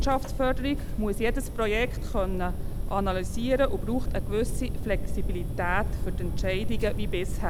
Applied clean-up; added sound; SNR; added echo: none; Fire; -1 dB; none.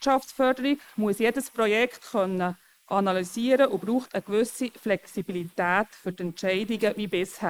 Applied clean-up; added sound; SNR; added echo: neural mask model Resemble Enhance denoiser.